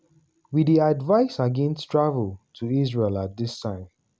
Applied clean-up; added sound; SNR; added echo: none; none; none; none.